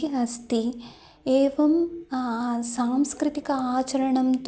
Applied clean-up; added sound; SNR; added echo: none; none; none; none.